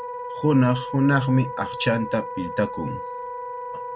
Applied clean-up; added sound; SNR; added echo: none; Wind instrument, woodwind instrument; 9 dB; none.